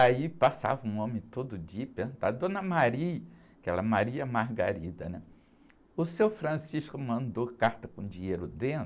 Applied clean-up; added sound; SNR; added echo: none; none; none; none.